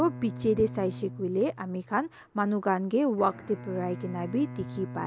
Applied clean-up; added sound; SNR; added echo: none; Bowed string instrument; 13 dB; none.